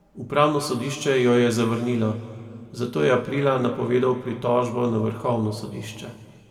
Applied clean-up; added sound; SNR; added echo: none; none; none; reverberation time 1.8 s.